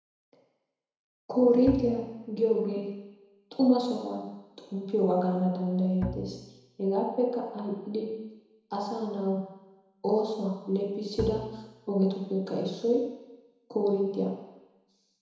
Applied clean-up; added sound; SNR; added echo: none; Bowed string instrument; 11 dB; reverberation time 1.0 s.